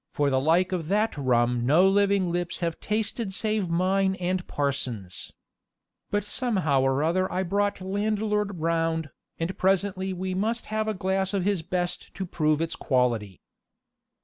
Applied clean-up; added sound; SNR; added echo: none; none; none; none.